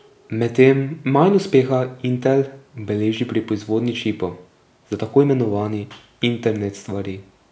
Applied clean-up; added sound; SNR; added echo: none; none; none; none.